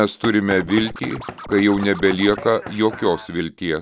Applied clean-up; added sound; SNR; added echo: none; Scratching (performance technique) + Knock / Wood; 15 dB; none.